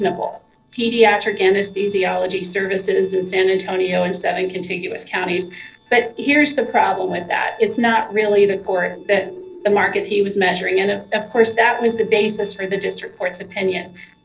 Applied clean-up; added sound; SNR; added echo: neural separator model SepFormer DNS4.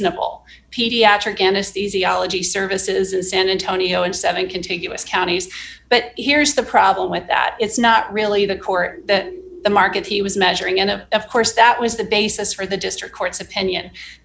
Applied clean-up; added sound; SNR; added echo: none; none; none; none.